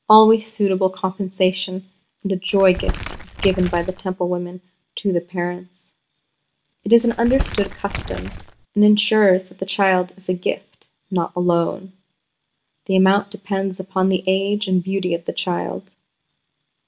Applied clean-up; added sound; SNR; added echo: none; Crumpling, crinkling; 8 dB; none.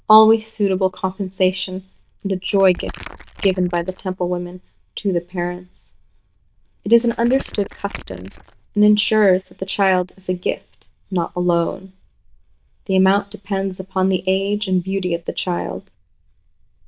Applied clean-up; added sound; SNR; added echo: neural diffusion model UNIVERSE++.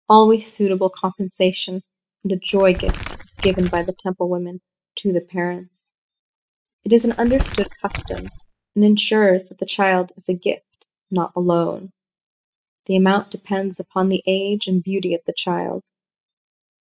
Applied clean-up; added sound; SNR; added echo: classical method spectral subtraction.